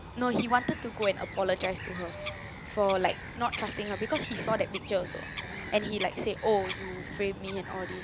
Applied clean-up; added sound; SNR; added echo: none; Bird vocalization, bird call, bird song; 9 dB; none.